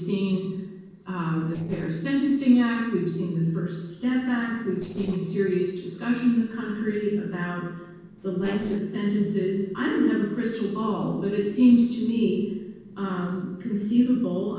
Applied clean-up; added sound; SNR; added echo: neural separator model SepFormer DNS4.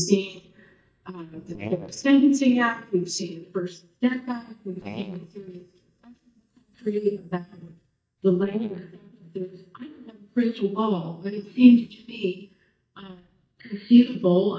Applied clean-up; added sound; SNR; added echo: neural mask model DeepFilterNet 3.